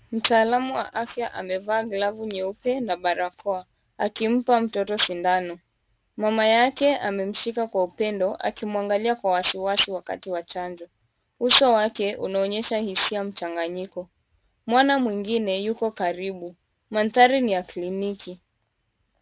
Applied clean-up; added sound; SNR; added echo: none; none; none; none.